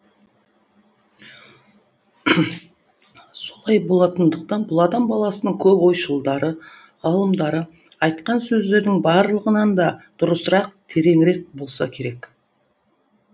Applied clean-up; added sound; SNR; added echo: none; none; none; none.